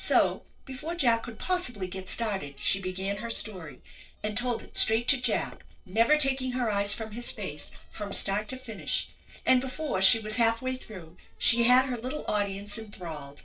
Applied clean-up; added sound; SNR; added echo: neural separator model SepFormer DNS4.